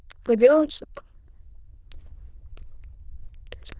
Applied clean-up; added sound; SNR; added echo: neural diffusion model UNIVERSE++.